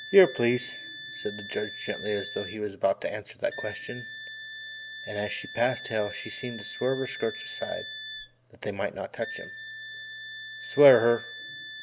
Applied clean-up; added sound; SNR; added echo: none; Wind instrument, woodwind instrument; 12 dB; none.